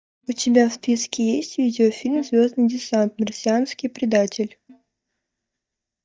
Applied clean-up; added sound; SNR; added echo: neural mask model DeepFilterNet 3.